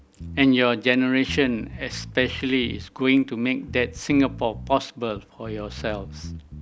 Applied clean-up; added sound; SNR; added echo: none; Bass guitar; 15 dB; none.